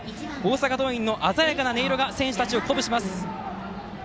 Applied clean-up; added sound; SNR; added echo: none; none; none; none.